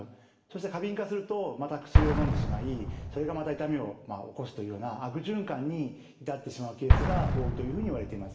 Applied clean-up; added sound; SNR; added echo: none; Explosion; -3 dB; reverberation time 0.8 s.